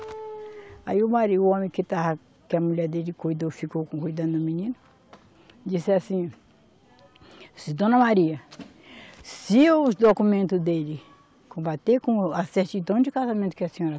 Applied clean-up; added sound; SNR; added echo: none; none; none; none.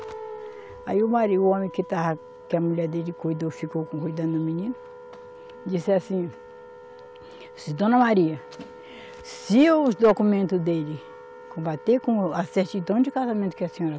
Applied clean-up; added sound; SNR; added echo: none; Wind instrument, woodwind instrument; 18 dB; none.